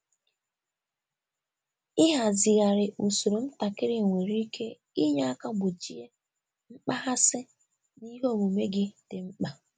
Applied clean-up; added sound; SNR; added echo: none; none; none; none.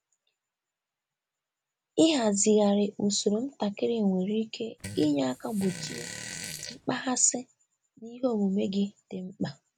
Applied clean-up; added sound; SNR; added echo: none; Fart; 11 dB; none.